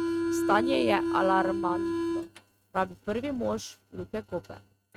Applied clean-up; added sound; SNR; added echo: neural mask model RNNoise.